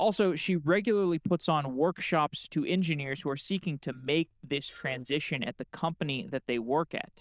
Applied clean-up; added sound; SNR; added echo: neural diffusion model UNIVERSE++.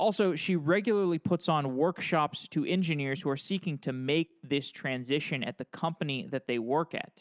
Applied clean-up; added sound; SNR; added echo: none; none; none; none.